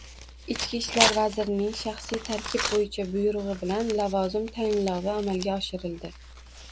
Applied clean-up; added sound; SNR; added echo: none; Tearing; 6 dB; none.